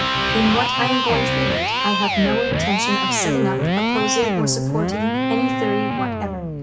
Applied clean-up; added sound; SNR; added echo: none; Electric guitar; -3 dB; reverberation time 0.6 s.